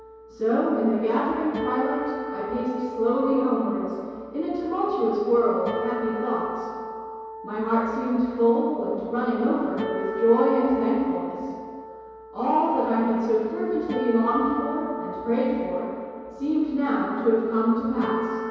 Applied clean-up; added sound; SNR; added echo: none; Acoustic guitar; 11 dB; reverberation time 2.2 s.